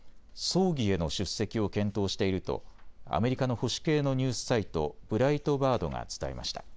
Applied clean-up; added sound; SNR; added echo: none; none; none; none.